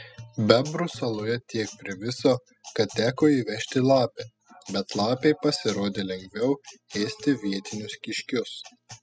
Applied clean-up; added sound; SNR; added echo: classical method spectral subtraction.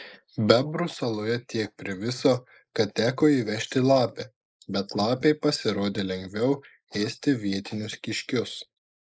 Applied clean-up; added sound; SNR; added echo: neural mask model Resemble Enhance denoiser.